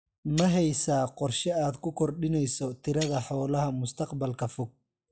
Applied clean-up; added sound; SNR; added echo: classical method log-MMSE.